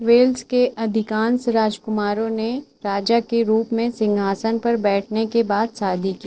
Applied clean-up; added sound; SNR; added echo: neural separator model SepFormer DNS4.